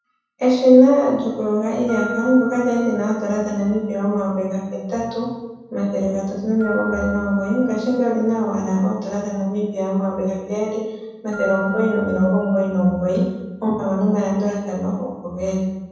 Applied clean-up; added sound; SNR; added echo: none; Keyboard (musical); 18 dB; reverberation time 1.1 s.